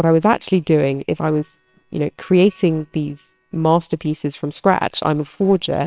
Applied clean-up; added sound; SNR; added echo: neural separator model SepFormer WHAMR!.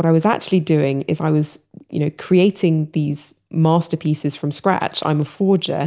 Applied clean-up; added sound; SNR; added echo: none; none; none; none.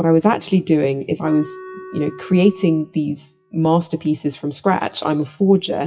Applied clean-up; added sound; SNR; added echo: classical method WPE with log-MMSE.